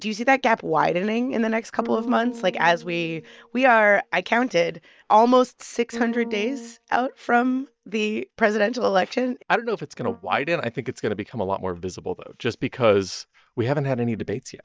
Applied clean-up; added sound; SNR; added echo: neural mask model DeepFilterNet 3.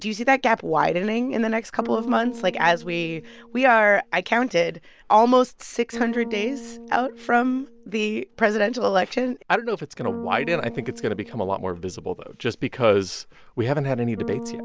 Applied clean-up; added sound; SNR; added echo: none; Bass guitar; 16 dB; none.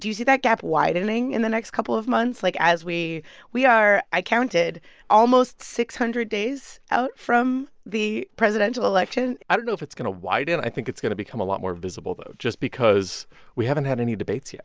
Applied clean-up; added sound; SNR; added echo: none; none; none; none.